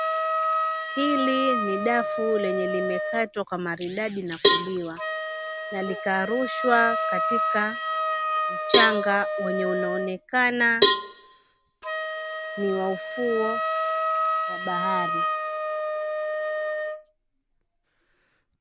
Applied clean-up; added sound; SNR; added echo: none; Cowbell + Wind instrument, woodwind instrument; -2 dB; none.